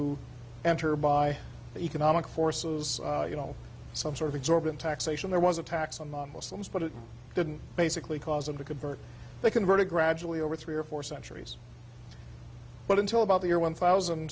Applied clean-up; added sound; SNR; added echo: none; none; none; none.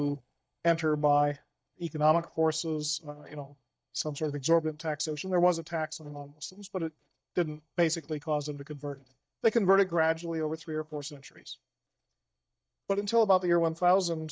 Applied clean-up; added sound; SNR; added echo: neural mask model DeepFilterNet 3.